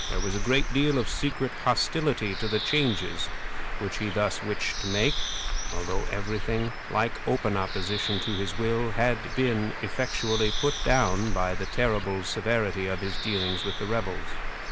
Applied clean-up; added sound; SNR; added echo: none; Bird; 1 dB; none.